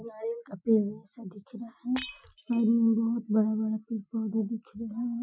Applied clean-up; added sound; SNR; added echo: classical method Wiener filter.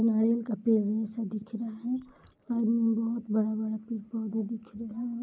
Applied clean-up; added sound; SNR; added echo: neural mask model Resemble Enhance denoiser.